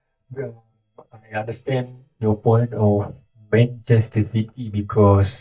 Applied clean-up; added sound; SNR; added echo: neural mask model DeepFilterNet 3.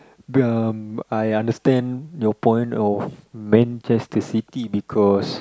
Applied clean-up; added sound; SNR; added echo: none; none; none; none.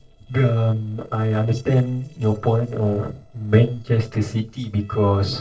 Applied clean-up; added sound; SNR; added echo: neural separator model SepFormer DNS4.